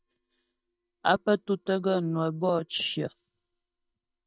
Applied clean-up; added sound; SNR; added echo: neural mask model DeepFilterNet 3.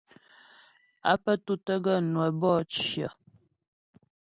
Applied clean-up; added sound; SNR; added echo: none; none; none; none.